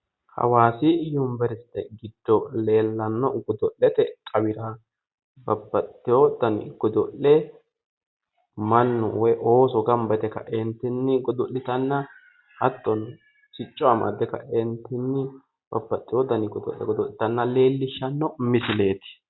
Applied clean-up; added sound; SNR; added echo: none; none; none; none.